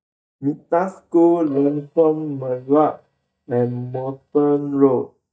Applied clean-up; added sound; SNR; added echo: neural mask model DeepFilterNet 3.